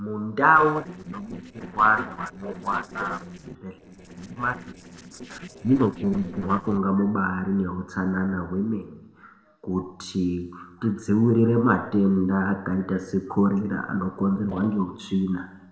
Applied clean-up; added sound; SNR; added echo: neural separator model SepFormer DNS4.